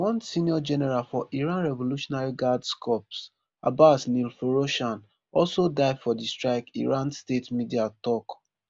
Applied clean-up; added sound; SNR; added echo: none; none; none; none.